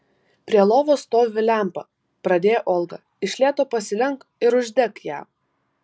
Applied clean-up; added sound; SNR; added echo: none; none; none; none.